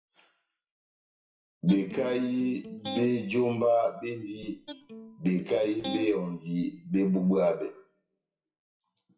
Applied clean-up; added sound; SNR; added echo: classical method WPE with log-MMSE.